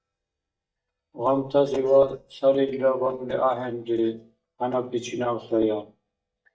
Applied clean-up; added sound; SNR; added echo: neural mask model DeepFilterNet 3.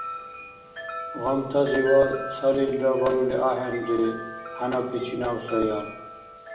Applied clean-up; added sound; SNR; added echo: none; Wind chime; 11 dB; reverberation time 0.7 s.